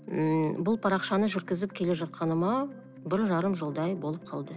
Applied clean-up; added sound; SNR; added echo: none; none; none; none.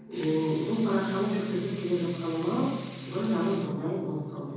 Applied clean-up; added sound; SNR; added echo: none; Sink (filling or washing) / Water tap, faucet / Liquid; 20 dB; reverberation time 1.3 s.